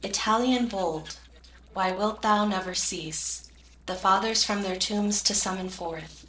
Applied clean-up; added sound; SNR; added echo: neural separator model SepFormer DNS4.